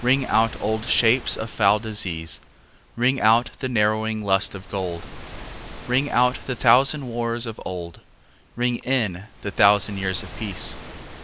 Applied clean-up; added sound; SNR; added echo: none; Waves, surf; 16 dB; none.